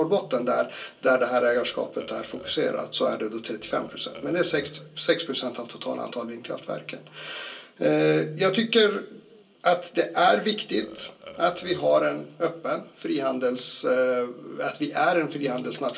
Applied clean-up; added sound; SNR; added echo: none; Burping, eructation; 20 dB; reverberation time 0.2 s.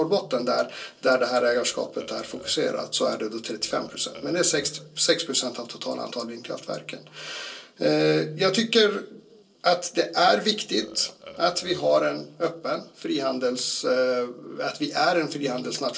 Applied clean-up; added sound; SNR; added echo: neural separator model SepFormer DNS4.